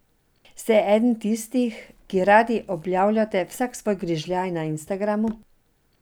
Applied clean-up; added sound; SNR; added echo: none; none; none; none.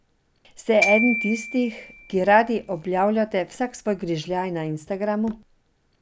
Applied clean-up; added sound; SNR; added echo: none; Glockenspiel; 7 dB; none.